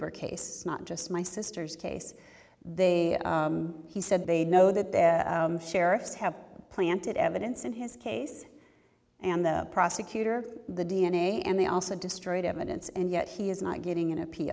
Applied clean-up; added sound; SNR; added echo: none; none; none; none.